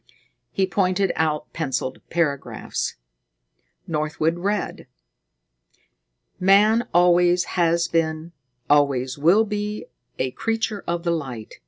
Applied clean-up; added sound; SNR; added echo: none; none; none; none.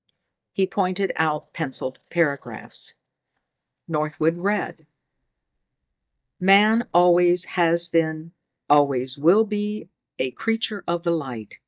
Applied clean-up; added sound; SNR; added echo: neural mask model DeepFilterNet 3.